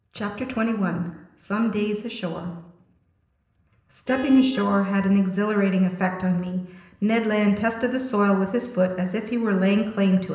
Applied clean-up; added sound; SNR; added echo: neural separator model SepFormer DNS4.